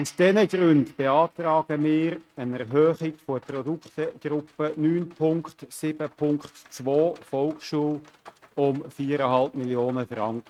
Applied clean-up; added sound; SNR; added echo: neural mask model RNNoise.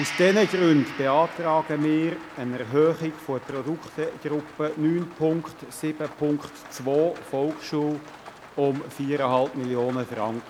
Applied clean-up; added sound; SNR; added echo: none; Rain + Gong; 16 dB; none.